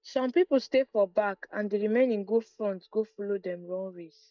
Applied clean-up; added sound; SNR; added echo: neural mask model DeepFilterNet 3.